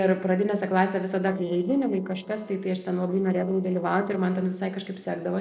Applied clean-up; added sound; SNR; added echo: neural separator model SepFormer DNS4.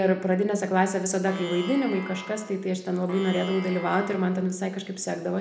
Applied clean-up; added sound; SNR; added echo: none; Plucked string instrument; 14 dB; reverberation time 0.7 s.